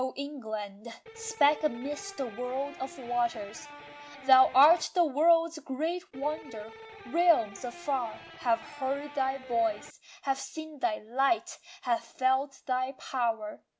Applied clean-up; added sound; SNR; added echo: none; Electric guitar; 17 dB; none.